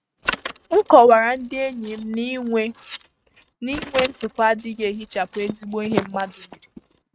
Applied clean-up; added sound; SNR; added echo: neural mask model RNNoise.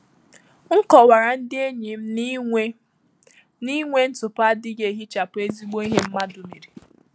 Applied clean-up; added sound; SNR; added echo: none; none; none; none.